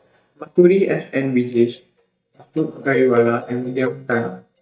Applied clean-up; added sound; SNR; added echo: neural mask model DeepFilterNet 3.